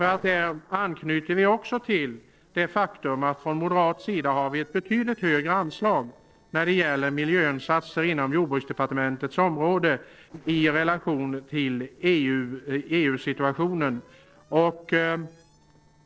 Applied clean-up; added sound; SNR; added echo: neural separator model SepFormer DNS4.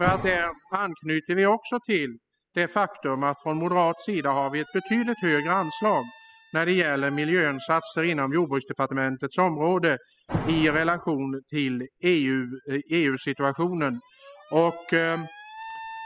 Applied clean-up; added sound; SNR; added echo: classical method spectral subtraction.